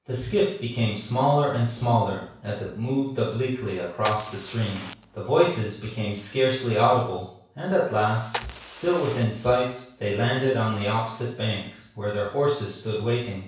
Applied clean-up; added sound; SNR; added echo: none; Fire; 12 dB; reverberation time 0.6 s.